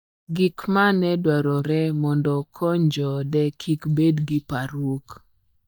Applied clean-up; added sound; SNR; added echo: neural mask model DeepFilterNet 3.